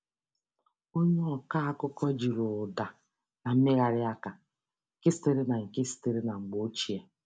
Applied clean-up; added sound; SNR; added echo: none; none; none; none.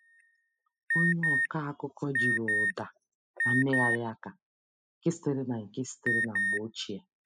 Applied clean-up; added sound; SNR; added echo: classical method spectral subtraction.